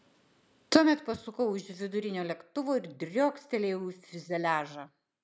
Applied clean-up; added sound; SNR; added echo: none; none; none; none.